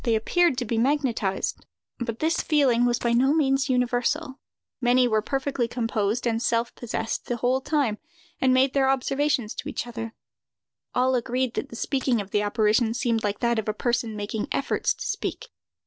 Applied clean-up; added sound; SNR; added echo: neural separator model SepFormer DNS4.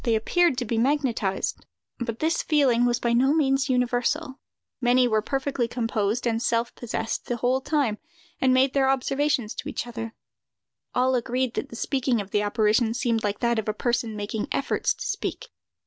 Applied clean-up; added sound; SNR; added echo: none; none; none; none.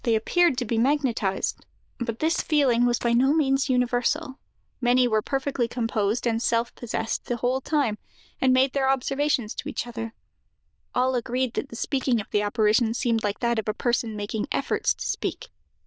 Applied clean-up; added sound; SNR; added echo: neural diffusion model UNIVERSE++.